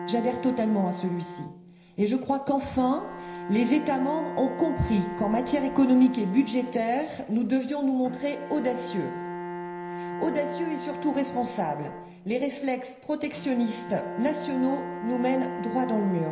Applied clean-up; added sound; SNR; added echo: none; Bowed string instrument; 10 dB; reverberation time 0.9 s.